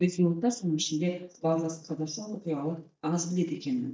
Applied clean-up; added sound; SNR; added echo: neural mask model DeepFilterNet 3.